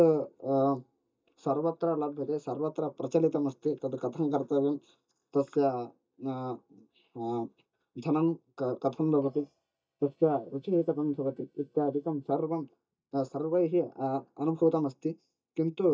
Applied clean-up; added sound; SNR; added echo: neural mask model DeepFilterNet 3.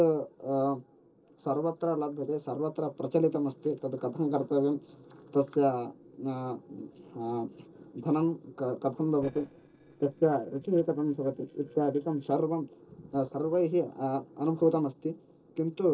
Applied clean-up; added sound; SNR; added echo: neural separator model SepFormer DNS4.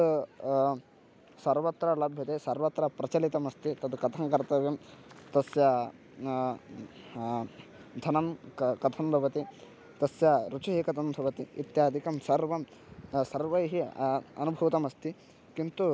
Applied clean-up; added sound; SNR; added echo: none; none; none; none.